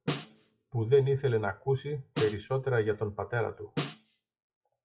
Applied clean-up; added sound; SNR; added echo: classical method WPE with log-MMSE.